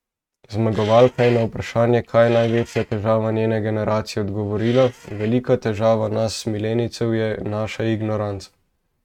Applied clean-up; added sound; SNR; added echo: neural mask model RNNoise.